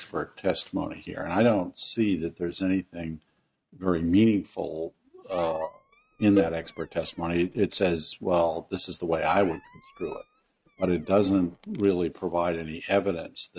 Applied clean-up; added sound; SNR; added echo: neural mask model RNNoise.